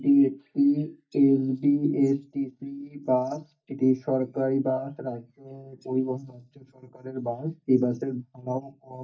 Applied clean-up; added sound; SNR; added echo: neural mask model DeepFilterNet 3.